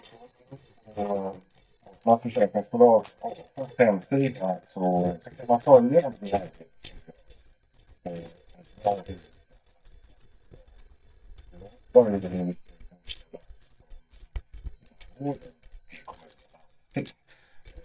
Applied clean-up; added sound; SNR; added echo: neural mask model DeepFilterNet 3.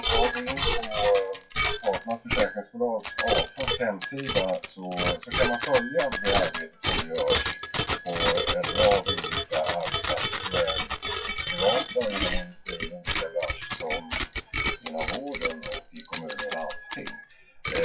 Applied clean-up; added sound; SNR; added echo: classical method WPE with log-MMSE.